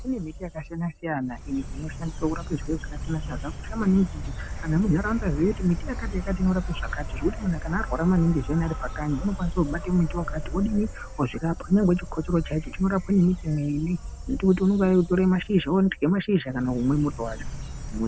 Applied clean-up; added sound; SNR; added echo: none; Insect; 8 dB; none.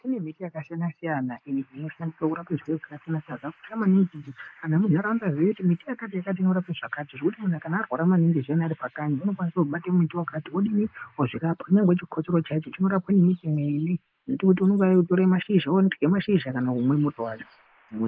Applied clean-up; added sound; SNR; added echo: neural mask model Resemble Enhance denoiser.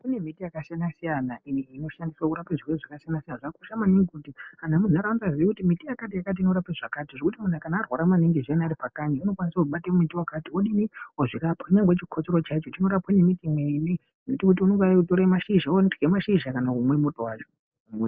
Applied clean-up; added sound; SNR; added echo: none; none; none; none.